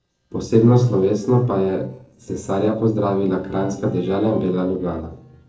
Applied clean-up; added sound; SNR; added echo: neural separator model SepFormer DNS4.